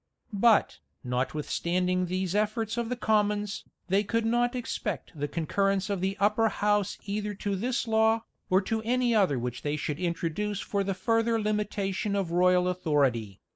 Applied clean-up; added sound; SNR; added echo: neural mask model Resemble Enhance denoiser.